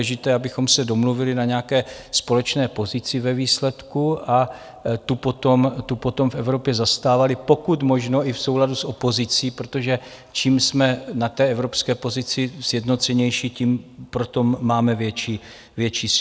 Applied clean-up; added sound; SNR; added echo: none; none; none; none.